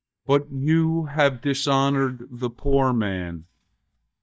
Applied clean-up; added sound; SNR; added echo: neural mask model DeepFilterNet 3.